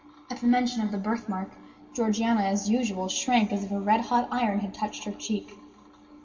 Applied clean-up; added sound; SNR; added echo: none; none; none; reverberation time 1.7 s.